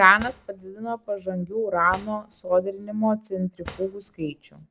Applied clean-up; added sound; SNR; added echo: none; Drawer open or close; 19 dB; none.